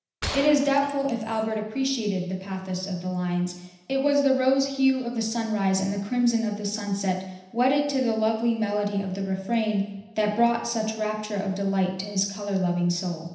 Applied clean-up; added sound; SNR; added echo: none; Gunshot, gunfire; 12 dB; reverberation time 0.9 s.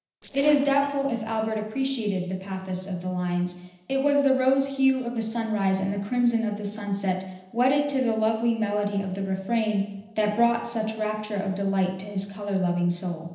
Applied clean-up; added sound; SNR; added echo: neural separator model SepFormer DNS4.